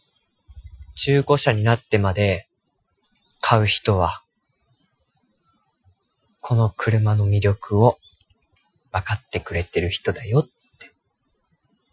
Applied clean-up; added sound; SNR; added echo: classical method Wiener filter.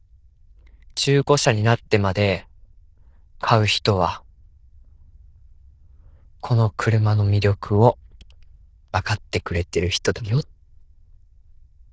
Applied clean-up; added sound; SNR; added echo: neural diffusion model UNIVERSE++.